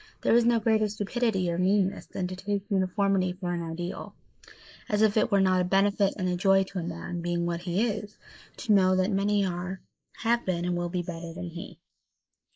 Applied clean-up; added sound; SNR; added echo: neural mask model Resemble Enhance denoiser.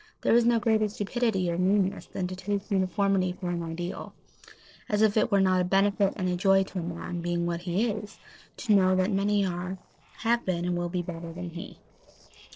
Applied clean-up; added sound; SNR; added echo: neural separator model SepFormer DNS4.